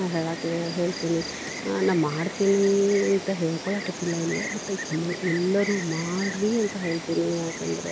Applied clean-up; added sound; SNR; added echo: none; Insect; 9 dB; none.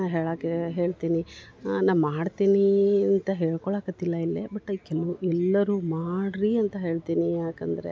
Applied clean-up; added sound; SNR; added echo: none; none; none; none.